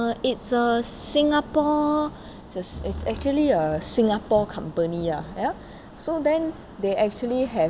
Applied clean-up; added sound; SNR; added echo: none; none; none; none.